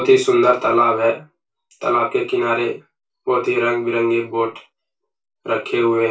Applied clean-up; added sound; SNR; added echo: none; none; none; reverberation time 0.2 s.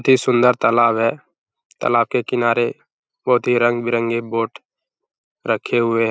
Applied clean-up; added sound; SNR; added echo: none; none; none; none.